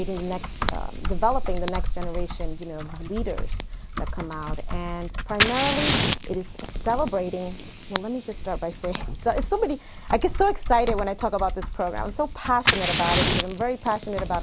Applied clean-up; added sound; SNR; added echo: none; Fire + Typing; 0 dB; none.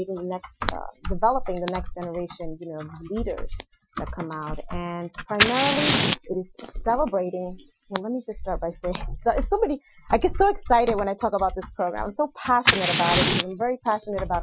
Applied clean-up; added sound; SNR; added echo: classical method Wiener filter.